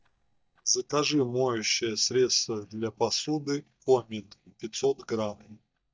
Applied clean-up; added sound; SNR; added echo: neural mask model DeepFilterNet 3.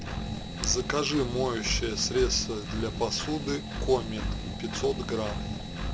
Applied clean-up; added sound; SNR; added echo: none; Engine; 4 dB; none.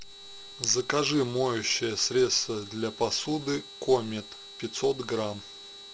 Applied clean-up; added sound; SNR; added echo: none; none; none; none.